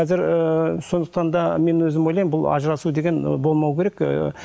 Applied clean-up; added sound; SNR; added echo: none; none; none; none.